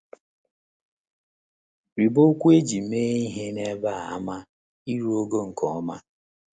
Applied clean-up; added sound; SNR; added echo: none; none; none; none.